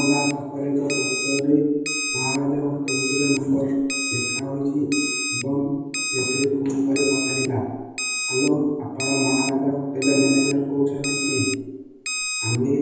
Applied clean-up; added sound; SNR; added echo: none; Alarm; 5 dB; reverberation time 1.1 s.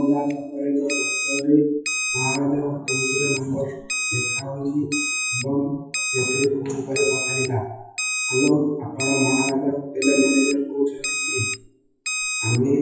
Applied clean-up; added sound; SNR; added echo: classical method WPE with log-MMSE.